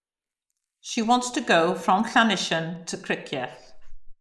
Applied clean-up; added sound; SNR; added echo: neural mask model Resemble Enhance denoiser.